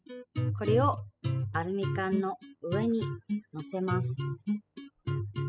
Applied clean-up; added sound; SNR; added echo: classical method spectral subtraction.